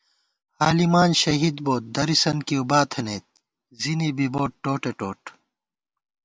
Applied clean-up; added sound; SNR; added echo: none; none; none; none.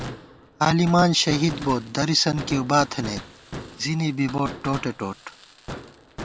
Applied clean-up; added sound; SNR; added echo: none; Fireworks; 14 dB; none.